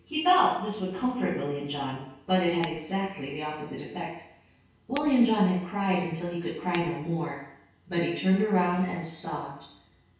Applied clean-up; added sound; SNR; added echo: none; Shatter; 17 dB; reverberation time 0.6 s.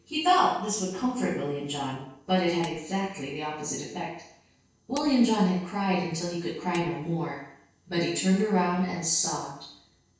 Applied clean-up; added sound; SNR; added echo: neural separator model SepFormer DNS4.